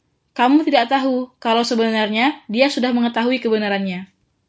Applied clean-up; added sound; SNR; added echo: none; none; none; none.